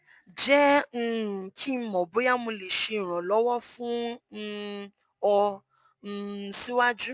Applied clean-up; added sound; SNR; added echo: none; none; none; none.